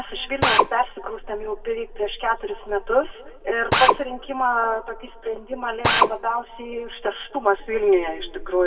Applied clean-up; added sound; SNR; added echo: none; Drill; -5 dB; reverberation time 1.5 s.